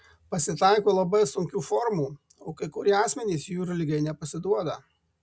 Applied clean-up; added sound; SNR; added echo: none; none; none; none.